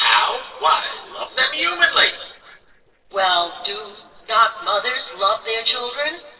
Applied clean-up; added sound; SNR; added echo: neural separator model SepFormer DNS4.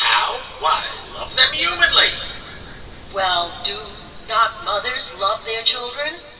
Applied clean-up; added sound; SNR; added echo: none; Ocean; 18 dB; reverberation time 2.3 s.